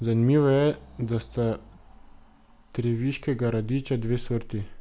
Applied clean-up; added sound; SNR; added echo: none; none; none; none.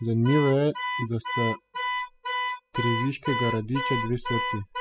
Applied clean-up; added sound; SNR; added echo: classical method spectral subtraction.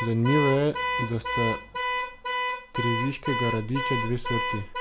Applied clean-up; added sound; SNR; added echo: none; Alarm / Car; 2 dB; none.